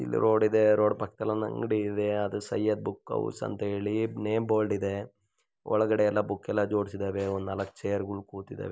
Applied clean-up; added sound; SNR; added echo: none; none; none; none.